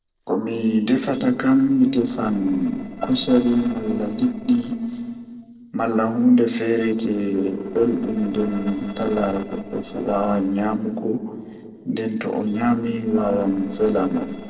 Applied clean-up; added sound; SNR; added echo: neural separator model SepFormer DNS4.